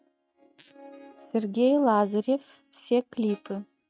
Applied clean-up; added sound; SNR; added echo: neural mask model RNNoise.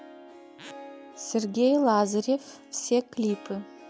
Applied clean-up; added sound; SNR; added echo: none; Harp; 20 dB; none.